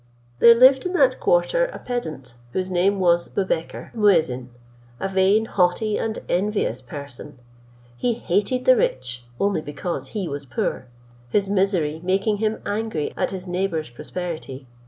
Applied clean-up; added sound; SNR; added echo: none; none; none; none.